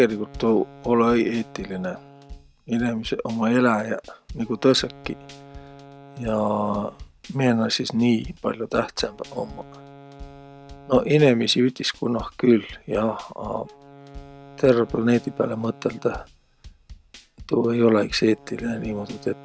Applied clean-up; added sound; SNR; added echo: none; Wind instrument, woodwind instrument + Drum kit; 20 dB; none.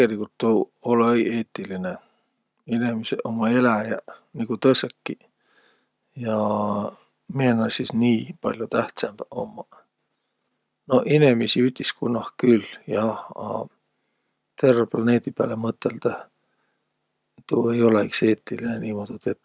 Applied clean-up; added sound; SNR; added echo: none; none; none; none.